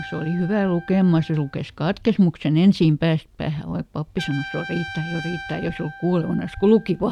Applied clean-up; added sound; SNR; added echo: none; Trumpet; 17 dB; none.